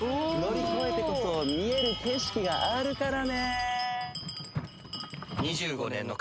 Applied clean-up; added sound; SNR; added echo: none; Bell; 8 dB; none.